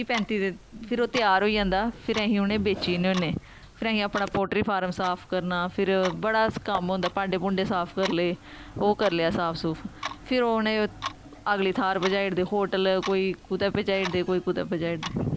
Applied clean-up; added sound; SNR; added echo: none; Clock; 15 dB; none.